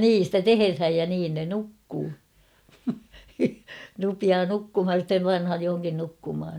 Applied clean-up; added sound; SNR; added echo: none; none; none; none.